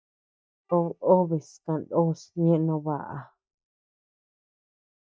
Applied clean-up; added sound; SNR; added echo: neural mask model DeepFilterNet 3.